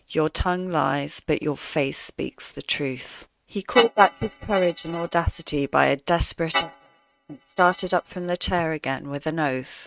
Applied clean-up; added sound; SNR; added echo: neural mask model RNNoise.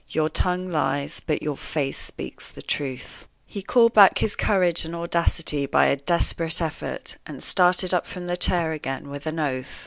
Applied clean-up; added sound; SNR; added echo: none; none; none; none.